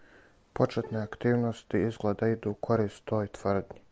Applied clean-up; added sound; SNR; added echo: none; Bowed string instrument; 19 dB; none.